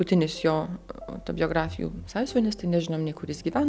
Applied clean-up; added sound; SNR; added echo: none; none; none; none.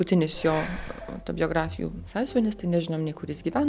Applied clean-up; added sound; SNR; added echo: none; Breathing; 13 dB; none.